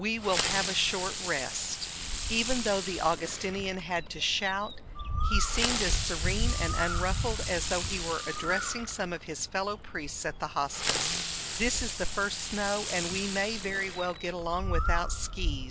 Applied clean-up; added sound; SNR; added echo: none; Fireworks + Bird; 0 dB; none.